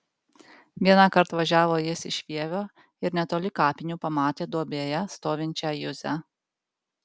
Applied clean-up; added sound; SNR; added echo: none; none; none; none.